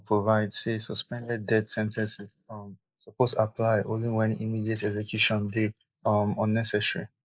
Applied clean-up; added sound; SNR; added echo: neural mask model Resemble Enhance denoiser.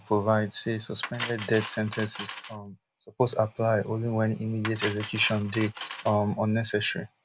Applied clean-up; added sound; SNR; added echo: none; Cutlery, silverware; 12 dB; none.